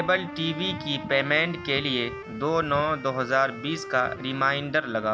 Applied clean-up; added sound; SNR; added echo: none; Piano + Wind instrument, woodwind instrument; 13 dB; none.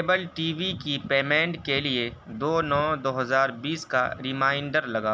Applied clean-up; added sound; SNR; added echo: none; none; none; none.